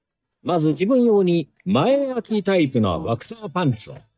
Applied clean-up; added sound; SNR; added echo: neural mask model DeepFilterNet 3.